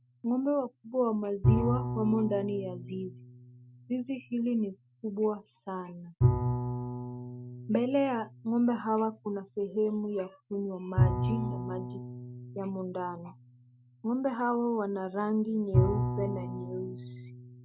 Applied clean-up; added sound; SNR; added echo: none; Bowed string instrument; 2 dB; none.